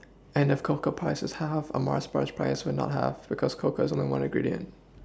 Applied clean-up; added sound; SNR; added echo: none; none; none; none.